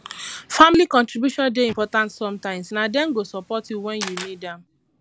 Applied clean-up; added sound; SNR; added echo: none; Camera; 18 dB; none.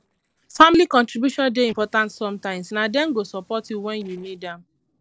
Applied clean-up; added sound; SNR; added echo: neural separator model SepFormer DNS4.